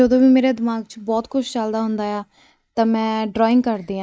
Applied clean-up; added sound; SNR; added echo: neural mask model Resemble Enhance denoiser.